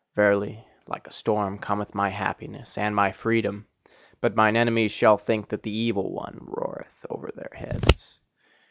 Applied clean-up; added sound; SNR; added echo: none; Scissors; 0 dB; none.